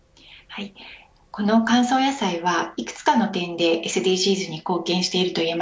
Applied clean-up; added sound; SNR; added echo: none; none; none; none.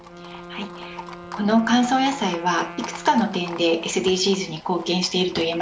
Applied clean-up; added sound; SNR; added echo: none; Wind instrument, woodwind instrument + Livestock, farm animals, working animals; 14 dB; none.